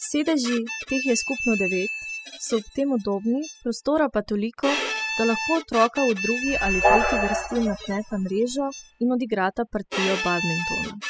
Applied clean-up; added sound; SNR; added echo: classical method spectral subtraction.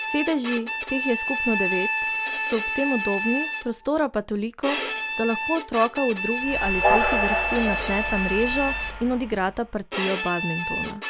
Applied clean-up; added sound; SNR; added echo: none; Bowed string instrument + Train; 1 dB; none.